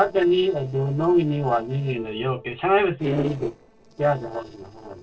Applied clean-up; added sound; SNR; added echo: neural separator model SepFormer DNS4.